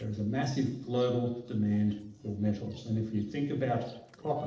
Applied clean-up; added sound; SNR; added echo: neural separator model SepFormer DNS4.